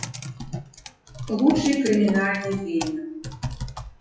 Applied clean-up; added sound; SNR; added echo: classical method WPE with log-MMSE.